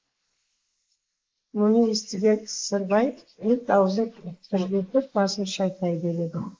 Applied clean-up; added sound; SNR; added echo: neural mask model Resemble Enhance denoiser.